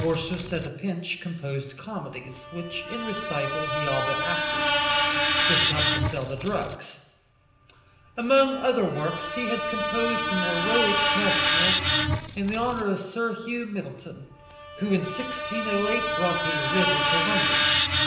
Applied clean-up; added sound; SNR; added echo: none; Screech; -4 dB; reverberation time 0.9 s.